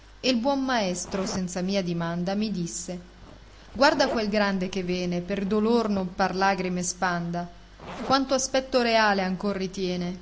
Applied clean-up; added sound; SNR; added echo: none; Zipper (clothing); 18 dB; none.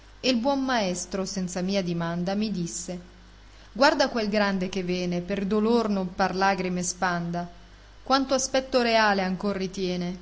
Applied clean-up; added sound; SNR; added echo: none; none; none; none.